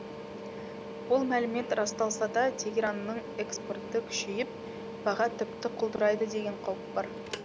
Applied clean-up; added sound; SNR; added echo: none; Mechanical fan; 9 dB; none.